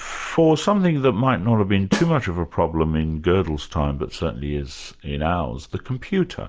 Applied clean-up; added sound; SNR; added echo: none; Snare drum; 9 dB; none.